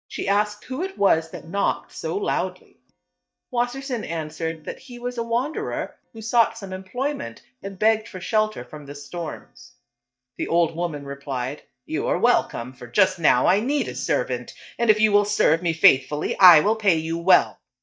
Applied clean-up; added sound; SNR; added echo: neural mask model DeepFilterNet 3.